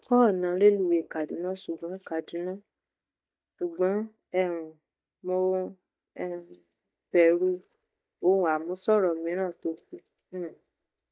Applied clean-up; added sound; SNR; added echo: neural mask model DeepFilterNet 3.